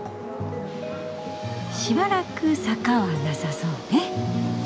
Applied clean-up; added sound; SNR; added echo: none; Mallet percussion; 9 dB; none.